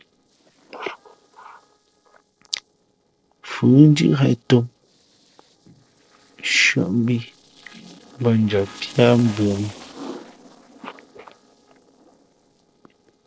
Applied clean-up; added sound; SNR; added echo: neural separator model SepFormer DNS4.